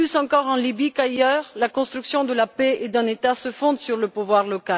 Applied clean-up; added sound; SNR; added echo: none; none; none; none.